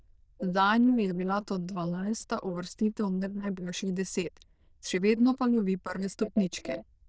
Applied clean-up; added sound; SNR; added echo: neural diffusion model UNIVERSE++.